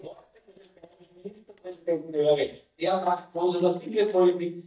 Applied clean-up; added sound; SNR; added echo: neural mask model DeepFilterNet 3.